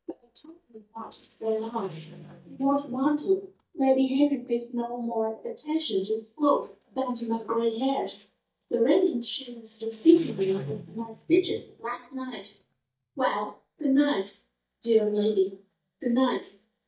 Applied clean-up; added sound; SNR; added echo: neural mask model DeepFilterNet 3.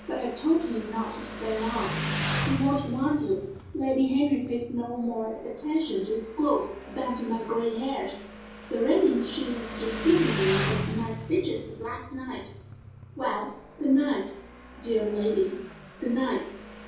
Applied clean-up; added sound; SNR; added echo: none; Motorcycle; 8 dB; reverberation time 0.6 s.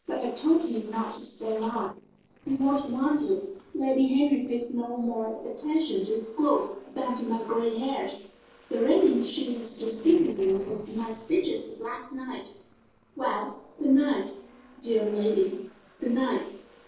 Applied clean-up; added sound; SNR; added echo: neural separator model SepFormer DNS4.